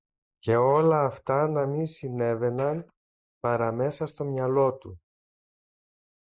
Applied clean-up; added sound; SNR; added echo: neural mask model Resemble Enhance denoiser.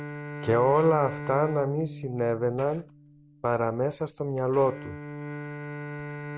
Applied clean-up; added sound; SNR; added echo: none; Bowed string instrument; 11 dB; none.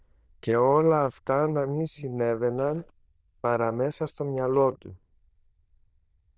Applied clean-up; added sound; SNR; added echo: neural diffusion model UNIVERSE++.